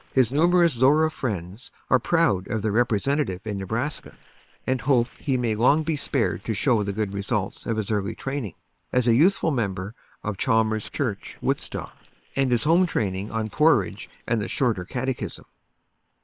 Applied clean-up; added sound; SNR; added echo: neural separator model SepFormer WHAM!.